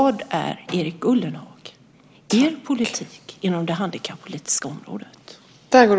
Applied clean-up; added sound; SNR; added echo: none; none; none; none.